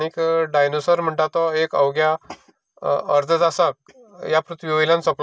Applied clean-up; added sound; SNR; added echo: none; none; none; none.